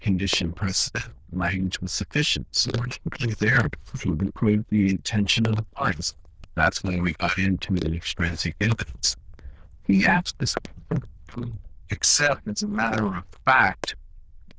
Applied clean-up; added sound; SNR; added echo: neural diffusion model UNIVERSE++.